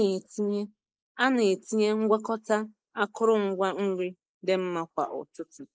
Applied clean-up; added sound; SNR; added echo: neural mask model Resemble Enhance denoiser.